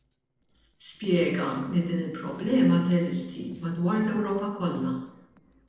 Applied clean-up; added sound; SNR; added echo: neural separator model SepFormer DNS4.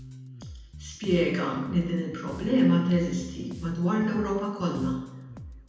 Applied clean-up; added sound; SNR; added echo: none; Bass guitar; 16 dB; reverberation time 0.9 s.